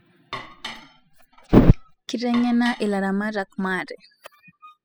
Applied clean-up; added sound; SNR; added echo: classical method spectral subtraction.